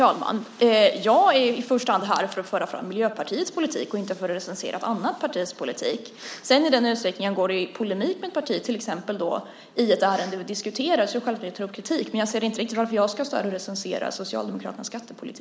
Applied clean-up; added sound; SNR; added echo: none; none; none; none.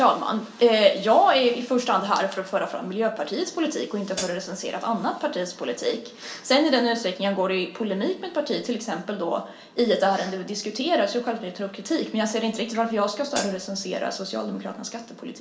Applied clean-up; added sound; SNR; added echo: none; Hi-hat; 10 dB; reverberation time 0.3 s.